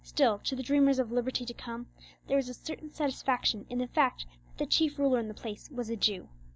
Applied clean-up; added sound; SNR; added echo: none; none; none; none.